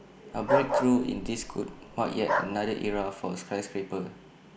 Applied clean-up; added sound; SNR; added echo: none; Bark; 0 dB; none.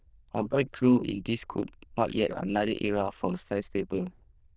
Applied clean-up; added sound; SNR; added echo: neural diffusion model UNIVERSE++.